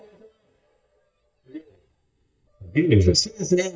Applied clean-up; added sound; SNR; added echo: neural mask model DeepFilterNet 3.